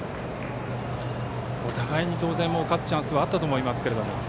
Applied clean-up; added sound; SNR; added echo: none; none; none; none.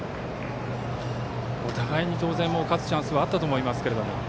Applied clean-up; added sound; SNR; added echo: none; Bowed string instrument; 19 dB; none.